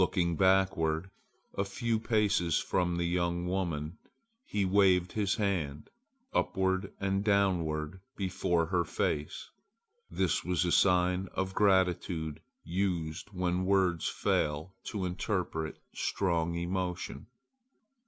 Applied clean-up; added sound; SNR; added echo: none; none; none; none.